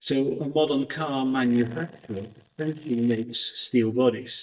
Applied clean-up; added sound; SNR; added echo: neural mask model DeepFilterNet 3.